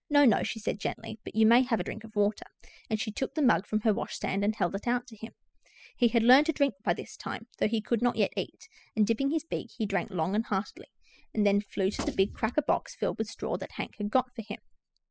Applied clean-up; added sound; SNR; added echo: classical method spectral subtraction.